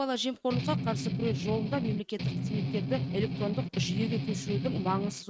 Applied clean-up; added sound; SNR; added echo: neural mask model RNNoise.